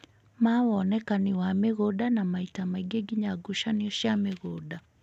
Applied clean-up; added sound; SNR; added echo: none; none; none; none.